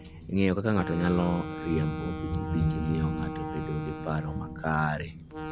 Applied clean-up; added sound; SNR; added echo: none; Wind instrument, woodwind instrument + Thunder; 4 dB; none.